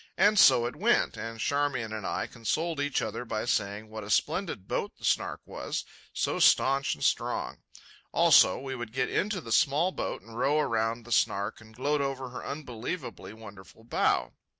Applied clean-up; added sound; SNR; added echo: none; none; none; none.